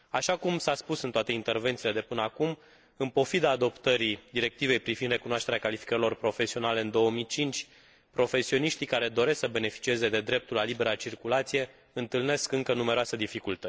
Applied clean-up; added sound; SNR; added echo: none; none; none; none.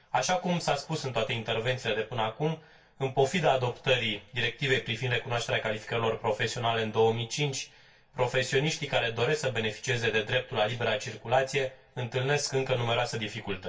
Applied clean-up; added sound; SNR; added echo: none; none; none; reverberation time 0.2 s.